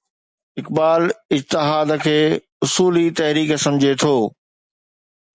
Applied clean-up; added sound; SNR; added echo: none; none; none; none.